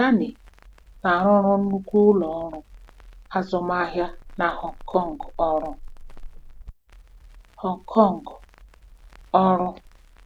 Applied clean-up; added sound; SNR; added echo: none; Crackle; 18 dB; none.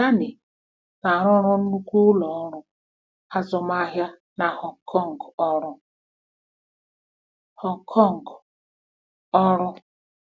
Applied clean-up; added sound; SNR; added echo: none; none; none; none.